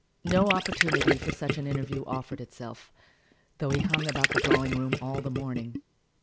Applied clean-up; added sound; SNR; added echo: none; Gurgling; -3 dB; none.